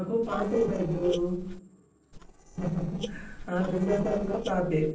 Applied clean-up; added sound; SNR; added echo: neural separator model SepFormer DNS4.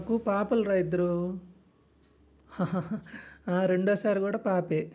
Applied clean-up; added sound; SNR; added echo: none; none; none; none.